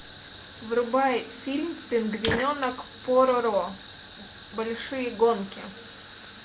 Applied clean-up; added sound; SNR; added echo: none; Fire; 9 dB; none.